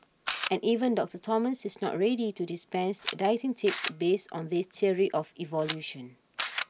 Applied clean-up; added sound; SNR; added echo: none; Camera; 11 dB; none.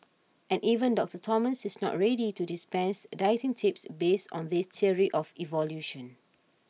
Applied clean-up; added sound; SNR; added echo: none; none; none; none.